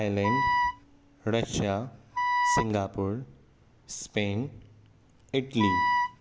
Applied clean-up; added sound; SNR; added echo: none; Wind instrument, woodwind instrument; -4 dB; none.